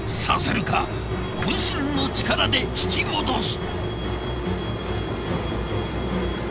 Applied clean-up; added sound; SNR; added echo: none; none; none; none.